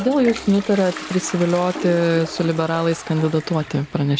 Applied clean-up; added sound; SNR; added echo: none; Toilet flush; 13 dB; none.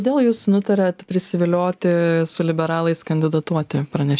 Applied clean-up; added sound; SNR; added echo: none; none; none; none.